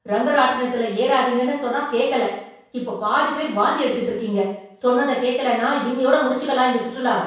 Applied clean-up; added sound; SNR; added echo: none; none; none; reverberation time 0.7 s.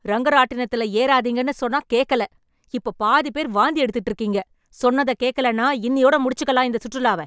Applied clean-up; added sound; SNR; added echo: none; none; none; none.